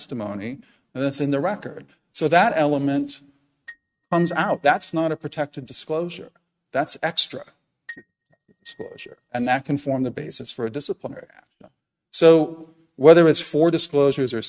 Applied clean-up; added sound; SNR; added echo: neural mask model RNNoise.